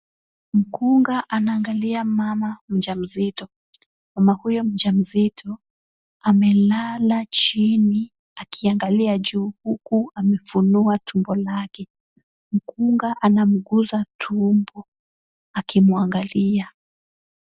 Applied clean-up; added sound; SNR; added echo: none; none; none; none.